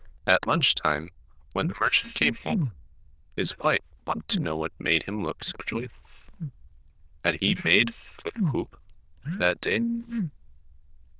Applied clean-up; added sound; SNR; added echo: neural diffusion model UNIVERSE++.